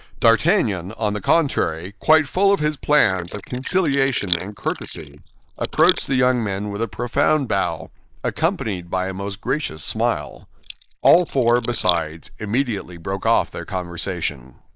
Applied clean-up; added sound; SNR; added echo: neural mask model Resemble Enhance denoiser.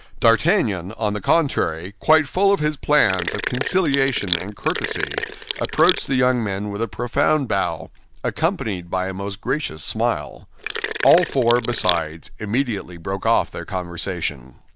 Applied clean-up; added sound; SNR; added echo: none; Sink (filling or washing); 6 dB; none.